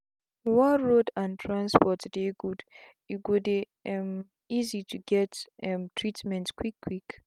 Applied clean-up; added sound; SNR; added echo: none; none; none; none.